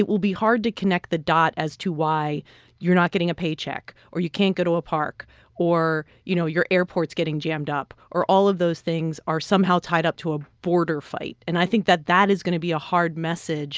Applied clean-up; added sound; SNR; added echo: none; none; none; none.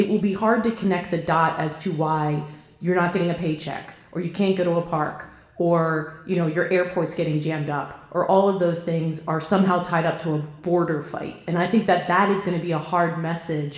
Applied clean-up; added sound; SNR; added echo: none; none; none; reverberation time 1.0 s.